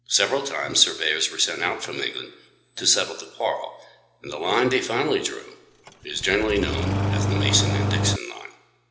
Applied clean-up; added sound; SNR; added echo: none; Engine starting; -1 dB; reverberation time 0.8 s.